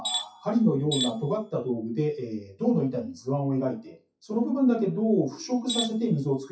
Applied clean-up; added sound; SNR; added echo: classical method WPE with log-MMSE.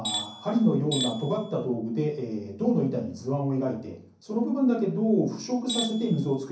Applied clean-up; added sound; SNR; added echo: none; Tools; 8 dB; reverberation time 0.6 s.